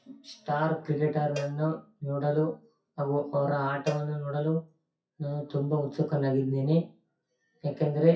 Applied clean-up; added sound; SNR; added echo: classical method WPE with log-MMSE.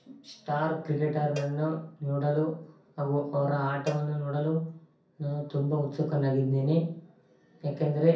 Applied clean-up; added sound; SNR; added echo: none; Cowbell; 17 dB; reverberation time 0.6 s.